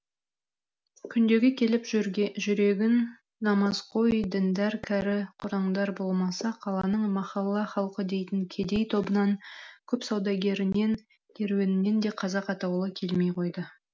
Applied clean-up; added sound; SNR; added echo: none; none; none; none.